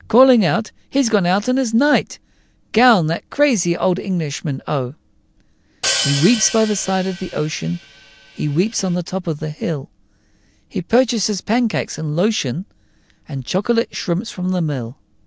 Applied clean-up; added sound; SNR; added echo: none; Hi-hat; 8 dB; none.